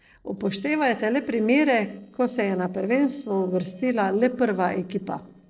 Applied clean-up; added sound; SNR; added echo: neural separator model SepFormer DNS4.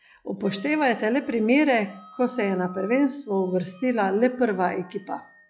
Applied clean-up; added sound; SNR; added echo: classical method log-MMSE.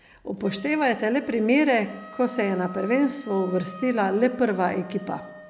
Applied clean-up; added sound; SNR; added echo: none; Wind instrument, woodwind instrument; 19 dB; none.